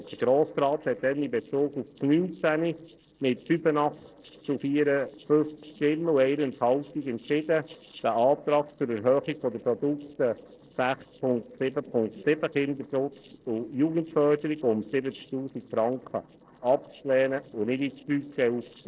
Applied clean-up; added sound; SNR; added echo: neural separator model SepFormer DNS4.